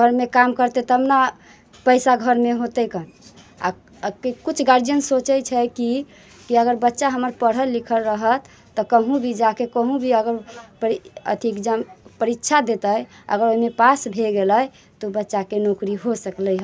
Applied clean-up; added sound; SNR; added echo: none; none; none; none.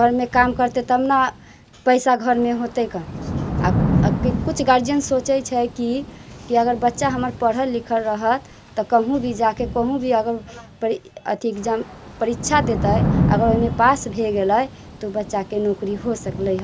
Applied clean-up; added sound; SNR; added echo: none; Thunder / Rain; 6 dB; none.